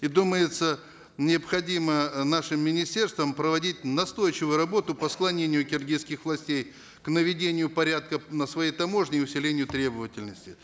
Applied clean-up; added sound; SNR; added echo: none; none; none; none.